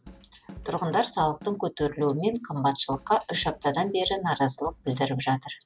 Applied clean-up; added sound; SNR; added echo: none; Drum kit; 19 dB; none.